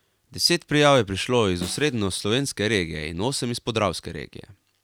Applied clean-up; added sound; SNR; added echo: none; Snare drum; 19 dB; none.